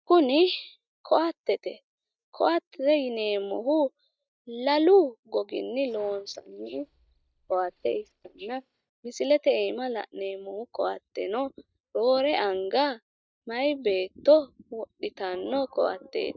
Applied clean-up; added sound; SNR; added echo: neural mask model DeepFilterNet 3.